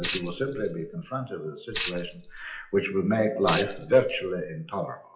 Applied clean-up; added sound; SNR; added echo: classical method WPE with log-MMSE.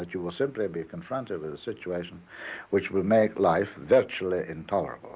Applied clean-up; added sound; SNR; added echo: none; none; none; none.